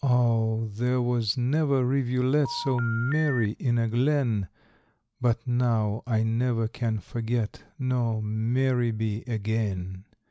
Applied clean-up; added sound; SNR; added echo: none; Telephone; 10 dB; none.